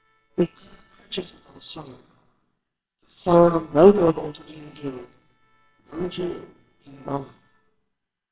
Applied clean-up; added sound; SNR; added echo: neural separator model SepFormer WHAMR!.